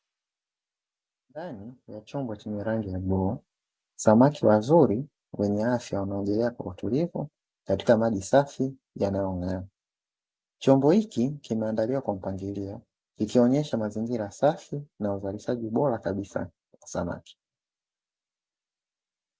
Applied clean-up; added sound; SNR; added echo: none; none; none; none.